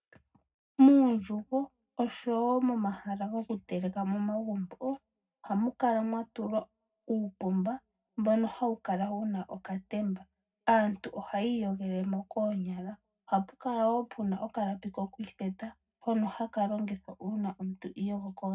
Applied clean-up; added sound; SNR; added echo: none; none; none; reverberation time 0.3 s.